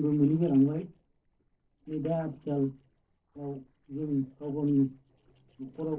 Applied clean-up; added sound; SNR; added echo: neural separator model SepFormer DNS4.